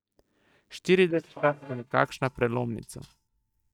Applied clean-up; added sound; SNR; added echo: neural mask model DeepFilterNet 3.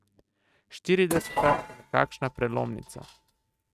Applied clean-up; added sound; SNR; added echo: neural mask model RNNoise.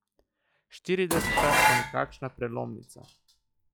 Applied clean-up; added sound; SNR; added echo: classical method log-MMSE.